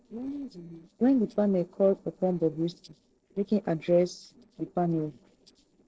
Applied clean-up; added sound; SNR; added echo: neural separator model SepFormer DNS4.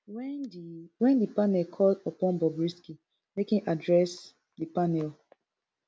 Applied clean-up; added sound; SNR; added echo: none; none; none; none.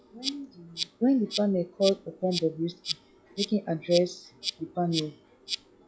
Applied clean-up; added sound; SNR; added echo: classical method log-MMSE.